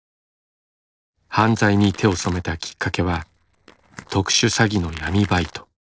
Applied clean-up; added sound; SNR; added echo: neural separator model SepFormer DNS4.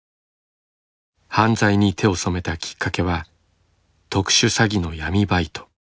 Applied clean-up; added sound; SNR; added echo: none; none; none; none.